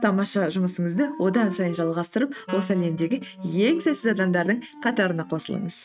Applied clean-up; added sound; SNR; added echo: neural mask model RNNoise.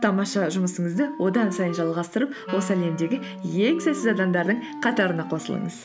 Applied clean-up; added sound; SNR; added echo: none; Wind instrument, woodwind instrument + Wind instrument, woodwind instrument; 12 dB; none.